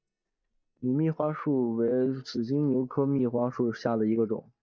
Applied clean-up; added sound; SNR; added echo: neural mask model DeepFilterNet 3.